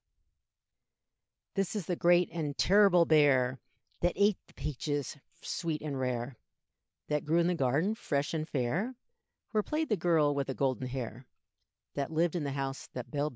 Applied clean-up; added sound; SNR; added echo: none; none; none; none.